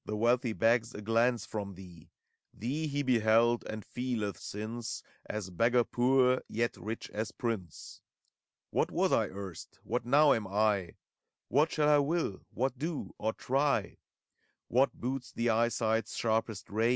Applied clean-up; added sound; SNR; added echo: none; none; none; none.